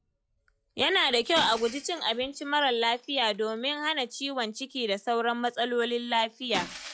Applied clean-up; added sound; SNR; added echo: classical method log-MMSE.